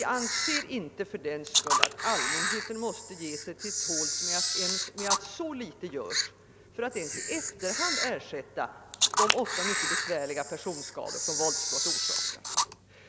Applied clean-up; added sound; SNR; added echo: none; Camera; -4 dB; none.